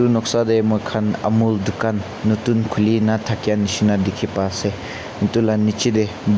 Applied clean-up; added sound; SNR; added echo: none; none; none; none.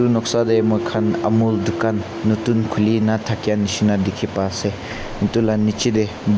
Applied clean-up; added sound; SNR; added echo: none; Thump, thud; 11 dB; none.